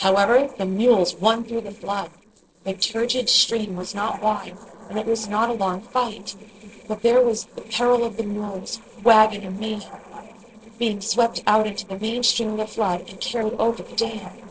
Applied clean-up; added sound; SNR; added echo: neural separator model SepFormer DNS4.